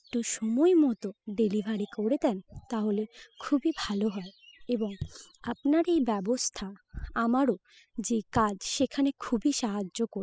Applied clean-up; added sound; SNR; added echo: classical method spectral subtraction.